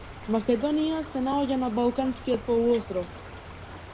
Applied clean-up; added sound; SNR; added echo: none; Stream / Trickle, dribble; 14 dB; reverberation time 1.3 s.